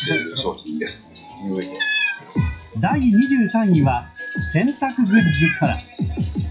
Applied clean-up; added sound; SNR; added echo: classical method WPE with log-MMSE.